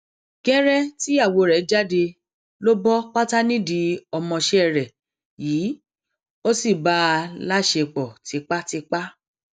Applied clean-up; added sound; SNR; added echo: none; none; none; none.